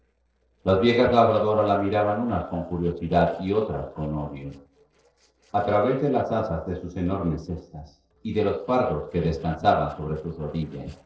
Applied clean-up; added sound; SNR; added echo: neural separator model SepFormer DNS4.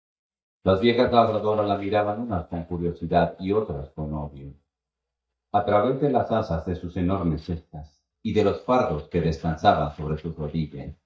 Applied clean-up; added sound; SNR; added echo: neural mask model DeepFilterNet 3.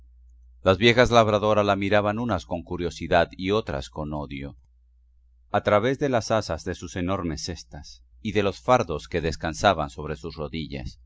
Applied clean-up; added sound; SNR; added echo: none; none; none; none.